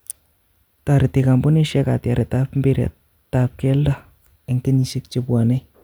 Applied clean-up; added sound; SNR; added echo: none; none; none; none.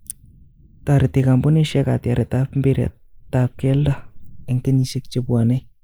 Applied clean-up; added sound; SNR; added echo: neural mask model Resemble Enhance denoiser.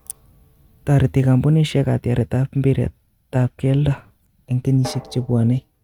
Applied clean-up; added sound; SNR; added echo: neural mask model RNNoise.